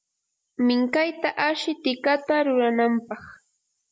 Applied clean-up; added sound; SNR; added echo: none; none; none; none.